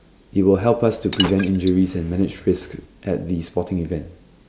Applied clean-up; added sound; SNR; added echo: none; Liquid; 11 dB; none.